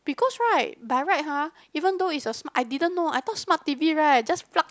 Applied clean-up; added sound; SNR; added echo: none; none; none; none.